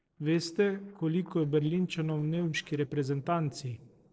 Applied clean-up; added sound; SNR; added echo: neural separator model SepFormer DNS4.